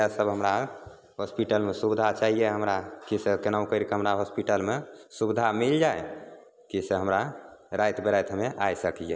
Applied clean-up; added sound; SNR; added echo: none; none; none; none.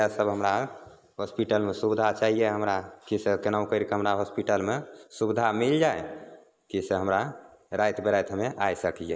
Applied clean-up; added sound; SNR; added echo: neural mask model Resemble Enhance denoiser.